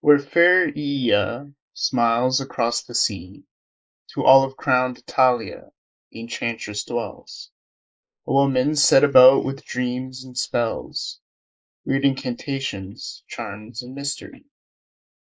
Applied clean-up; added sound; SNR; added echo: neural mask model Resemble Enhance denoiser.